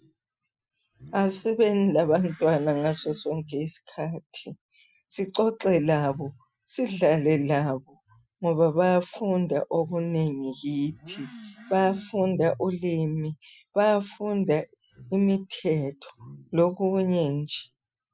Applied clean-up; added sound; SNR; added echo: classical method Wiener filter.